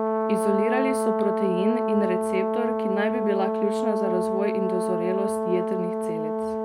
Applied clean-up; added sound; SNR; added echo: none; Brass instrument; -2 dB; none.